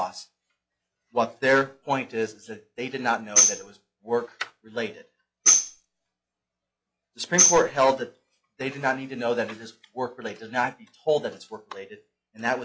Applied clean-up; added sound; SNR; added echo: classical method log-MMSE.